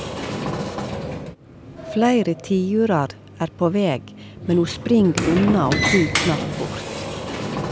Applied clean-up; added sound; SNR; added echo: none; Sliding door; 5 dB; none.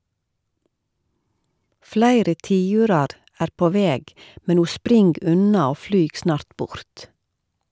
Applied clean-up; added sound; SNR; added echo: none; none; none; none.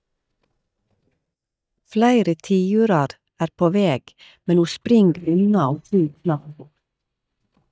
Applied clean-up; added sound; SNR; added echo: neural mask model DeepFilterNet 3.